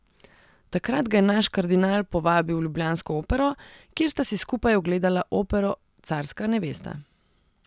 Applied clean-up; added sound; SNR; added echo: none; none; none; none.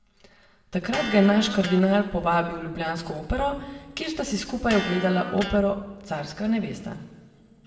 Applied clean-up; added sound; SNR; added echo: none; Electric guitar; 12 dB; reverberation time 1.7 s.